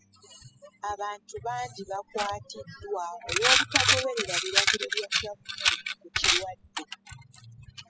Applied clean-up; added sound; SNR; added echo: classical method spectral subtraction.